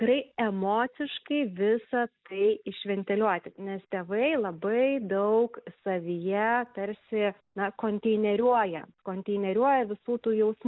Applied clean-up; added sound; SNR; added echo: neural mask model Resemble Enhance denoiser.